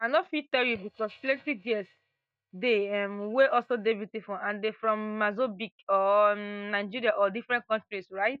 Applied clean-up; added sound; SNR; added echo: neural mask model DeepFilterNet 3.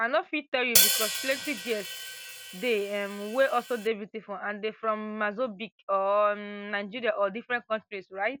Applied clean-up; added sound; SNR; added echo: none; Hi-hat; 0 dB; none.